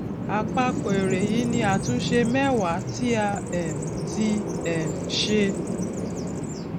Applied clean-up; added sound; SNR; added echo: none; Bird vocalization, bird call, bird song; 2 dB; none.